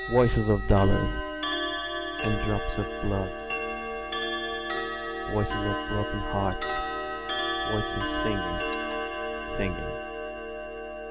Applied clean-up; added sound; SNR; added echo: none; Clock; 2 dB; none.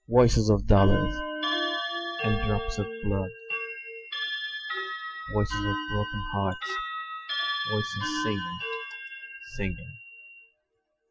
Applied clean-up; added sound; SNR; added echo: classical method Wiener filter.